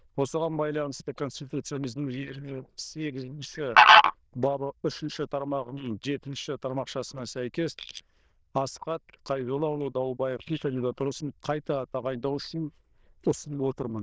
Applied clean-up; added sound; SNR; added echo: neural diffusion model UNIVERSE++.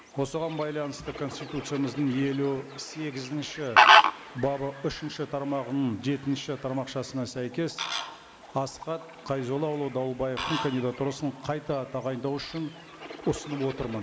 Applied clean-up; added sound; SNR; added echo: none; Fowl; 0 dB; none.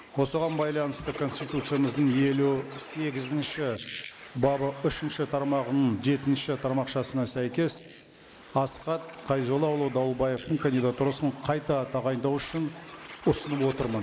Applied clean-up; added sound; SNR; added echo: neural mask model Resemble Enhance denoiser.